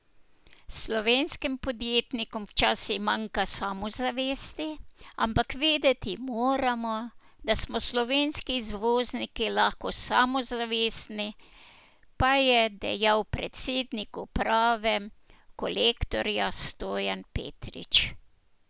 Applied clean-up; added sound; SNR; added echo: none; none; none; none.